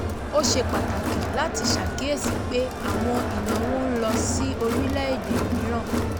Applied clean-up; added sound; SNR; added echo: none; Crowd; -2 dB; none.